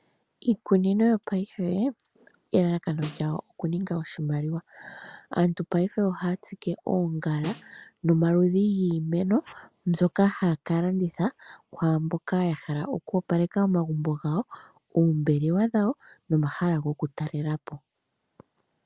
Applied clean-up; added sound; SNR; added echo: none; Snare drum; 17 dB; none.